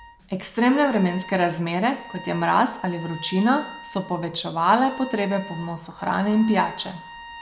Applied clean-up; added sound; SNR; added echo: none; Trumpet; 17 dB; none.